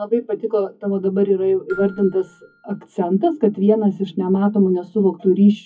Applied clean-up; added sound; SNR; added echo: classical method WPE with log-MMSE.